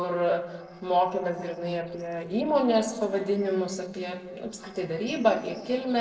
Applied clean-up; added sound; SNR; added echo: neural separator model SepFormer DNS4.